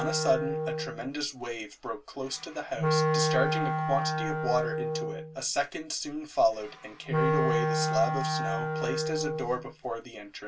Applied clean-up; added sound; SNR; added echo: none; Wind instrument, woodwind instrument; -1 dB; reverberation time 0.1 s.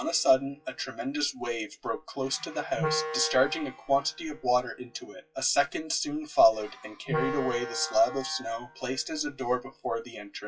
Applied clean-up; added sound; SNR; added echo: classical method WPE with log-MMSE.